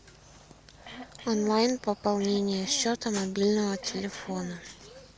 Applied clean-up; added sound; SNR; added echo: none; Cough; 17 dB; none.